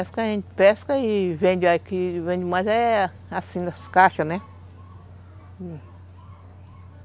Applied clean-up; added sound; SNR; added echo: none; none; none; none.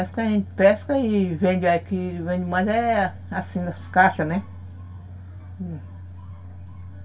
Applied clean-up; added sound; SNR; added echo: none; none; none; reverberation time 0.2 s.